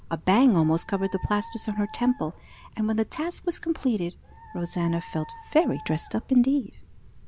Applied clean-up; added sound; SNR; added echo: none; Cricket + Dog; 16 dB; none.